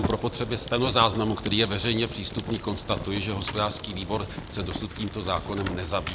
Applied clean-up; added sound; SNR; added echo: none; Fire; 9 dB; none.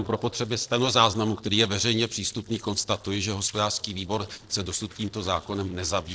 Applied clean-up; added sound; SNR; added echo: neural separator model SepFormer DNS4.